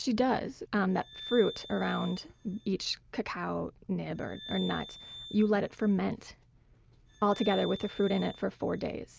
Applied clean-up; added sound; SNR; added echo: none; Glass; 16 dB; none.